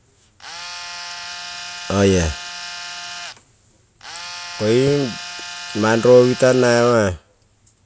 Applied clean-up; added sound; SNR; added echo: none; Tools; 11 dB; none.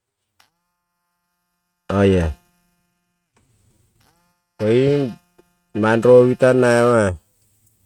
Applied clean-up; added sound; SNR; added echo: neural mask model RNNoise.